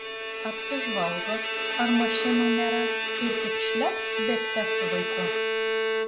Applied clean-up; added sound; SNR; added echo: none; Bowed string instrument; -3 dB; none.